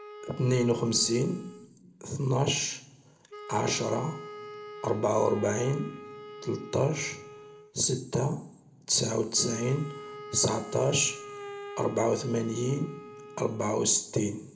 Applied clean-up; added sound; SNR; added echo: none; Wind instrument, woodwind instrument; 15 dB; reverberation time 0.4 s.